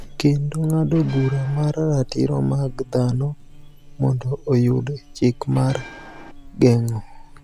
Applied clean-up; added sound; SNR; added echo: none; Buzz + Bell; 17 dB; none.